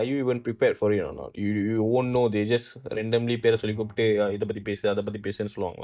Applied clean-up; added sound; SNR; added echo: neural mask model DeepFilterNet 3.